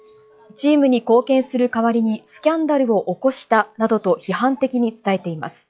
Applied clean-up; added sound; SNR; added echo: classical method log-MMSE.